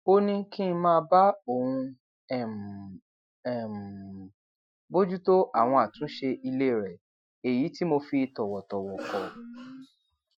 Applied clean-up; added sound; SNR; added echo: classical method Wiener filter.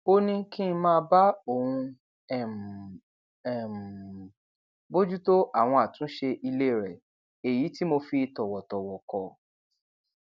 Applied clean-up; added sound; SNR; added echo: none; none; none; none.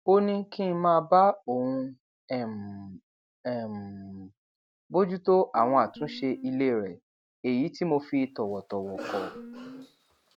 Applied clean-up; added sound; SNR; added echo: none; Guitar + Cough; 15 dB; none.